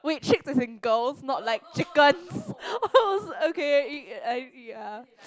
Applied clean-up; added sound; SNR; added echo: none; none; none; none.